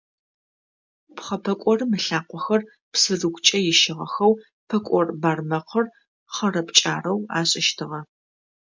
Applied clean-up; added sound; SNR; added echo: none; none; none; none.